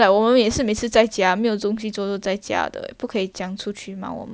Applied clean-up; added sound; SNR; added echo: none; none; none; none.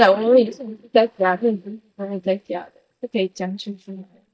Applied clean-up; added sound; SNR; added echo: neural mask model DeepFilterNet 3.